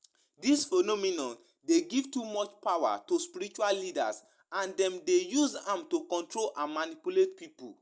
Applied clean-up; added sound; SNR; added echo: none; none; none; none.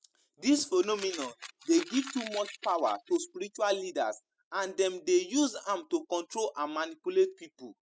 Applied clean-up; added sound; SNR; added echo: classical method spectral subtraction.